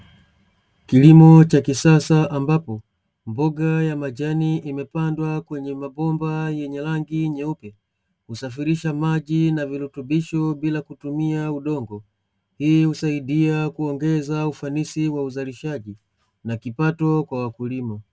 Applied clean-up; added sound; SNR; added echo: none; none; none; none.